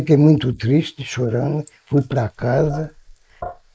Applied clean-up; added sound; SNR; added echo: neural mask model Resemble Enhance denoiser.